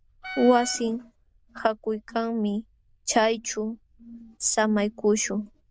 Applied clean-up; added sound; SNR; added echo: neural diffusion model UNIVERSE++.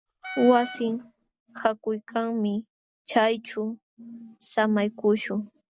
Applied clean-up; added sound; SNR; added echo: none; Wind instrument, woodwind instrument; 14 dB; none.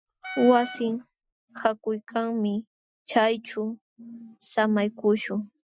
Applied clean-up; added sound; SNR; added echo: classical method Wiener filter.